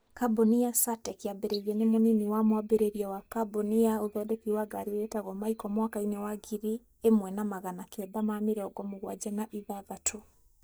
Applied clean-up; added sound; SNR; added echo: neural mask model DeepFilterNet 3.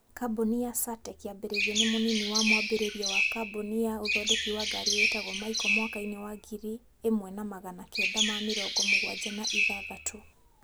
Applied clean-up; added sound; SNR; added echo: none; Chirp, tweet; -4 dB; none.